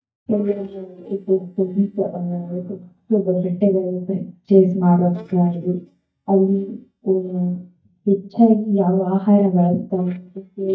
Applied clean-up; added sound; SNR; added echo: neural mask model DeepFilterNet 3.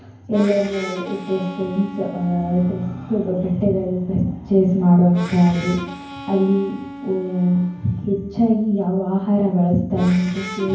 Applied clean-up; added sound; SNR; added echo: none; Harmonica; 17 dB; reverberation time 0.9 s.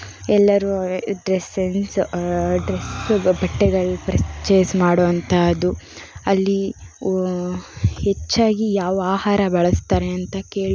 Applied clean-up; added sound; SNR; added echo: none; none; none; none.